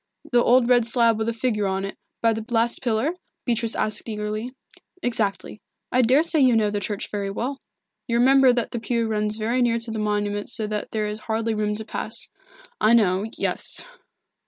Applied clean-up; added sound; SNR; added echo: none; none; none; none.